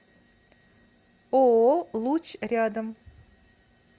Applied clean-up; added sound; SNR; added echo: none; none; none; none.